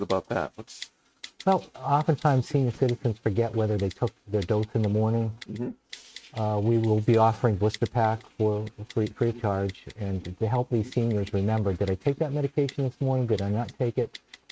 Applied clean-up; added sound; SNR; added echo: neural mask model RNNoise.